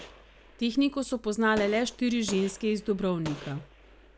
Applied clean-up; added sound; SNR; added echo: none; Gunshot, gunfire; 17 dB; none.